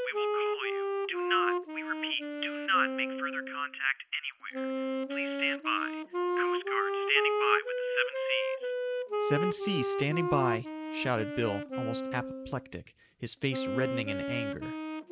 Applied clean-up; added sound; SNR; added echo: none; Wind instrument, woodwind instrument; -1 dB; none.